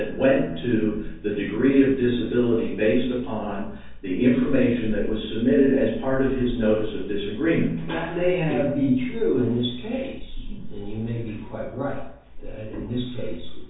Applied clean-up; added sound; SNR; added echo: none; none; none; reverberation time 0.3 s.